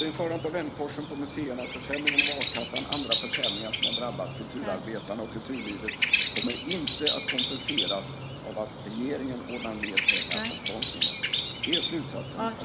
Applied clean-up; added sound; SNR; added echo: none; Bird vocalization, bird call, bird song; -3 dB; none.